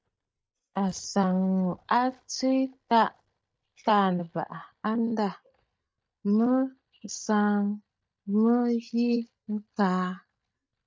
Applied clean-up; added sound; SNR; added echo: neural mask model DeepFilterNet 3.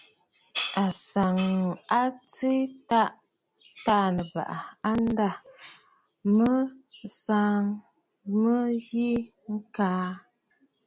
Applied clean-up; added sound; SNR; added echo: none; none; none; none.